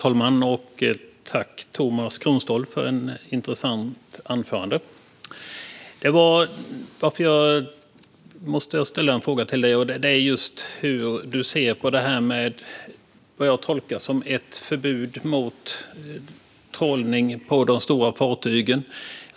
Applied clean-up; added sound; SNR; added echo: none; none; none; none.